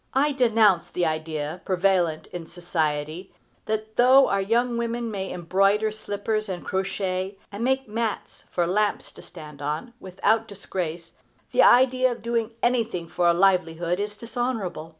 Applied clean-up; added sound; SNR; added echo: none; none; none; none.